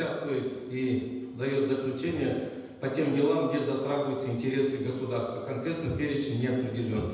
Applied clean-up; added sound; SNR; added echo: none; none; none; reverberation time 1.1 s.